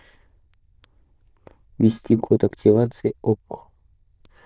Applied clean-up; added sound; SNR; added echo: neural diffusion model UNIVERSE++.